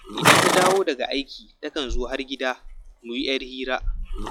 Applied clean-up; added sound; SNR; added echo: classical method log-MMSE.